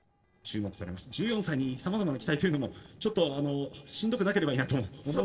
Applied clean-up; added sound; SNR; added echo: neural separator model SepFormer DNS4.